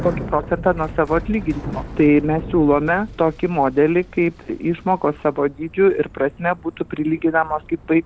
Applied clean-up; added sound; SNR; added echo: none; Bicycle; 14 dB; none.